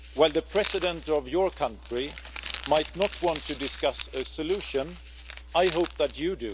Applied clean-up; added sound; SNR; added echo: none; Crumpling, crinkling; 8 dB; none.